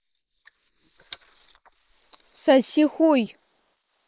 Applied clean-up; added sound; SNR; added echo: neural mask model Resemble Enhance denoiser.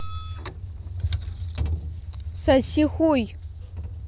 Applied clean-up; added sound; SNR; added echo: none; none; none; none.